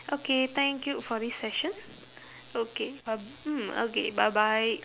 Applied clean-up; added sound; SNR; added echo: none; none; none; none.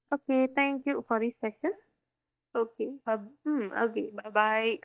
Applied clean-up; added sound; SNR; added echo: neural mask model DeepFilterNet 3.